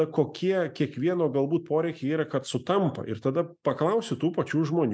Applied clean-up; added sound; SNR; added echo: none; none; none; none.